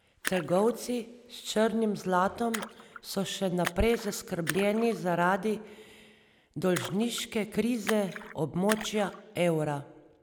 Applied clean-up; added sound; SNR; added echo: none; Splash, splatter; 14 dB; none.